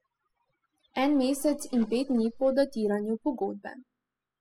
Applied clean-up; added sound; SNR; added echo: classical method spectral subtraction.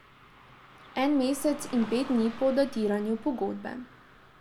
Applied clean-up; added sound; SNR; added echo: none; Car passing by / Traffic noise, roadway noise; 18 dB; none.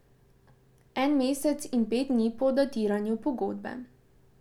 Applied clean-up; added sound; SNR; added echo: none; none; none; none.